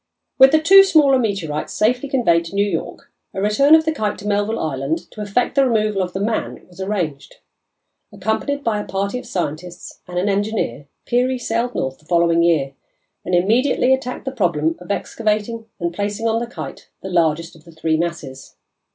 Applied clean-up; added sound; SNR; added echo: none; none; none; none.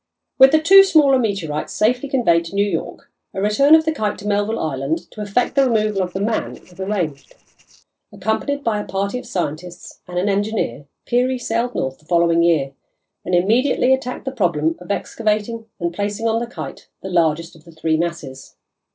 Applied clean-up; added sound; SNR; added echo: neural separator model SepFormer DNS4.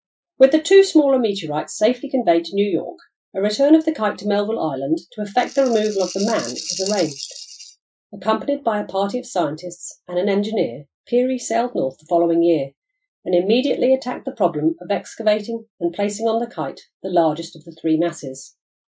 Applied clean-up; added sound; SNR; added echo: classical method Wiener filter.